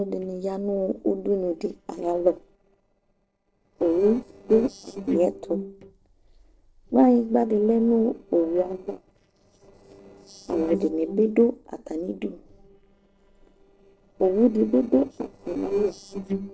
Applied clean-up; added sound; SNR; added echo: neural separator model SepFormer DNS4.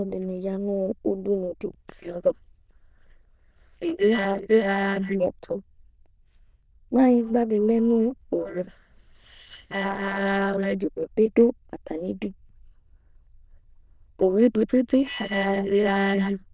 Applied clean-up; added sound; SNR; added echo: neural diffusion model UNIVERSE++.